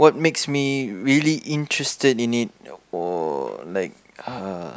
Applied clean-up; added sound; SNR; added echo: none; none; none; none.